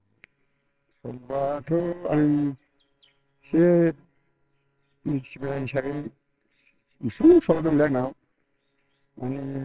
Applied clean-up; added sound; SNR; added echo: neural separator model SepFormer WHAMR!.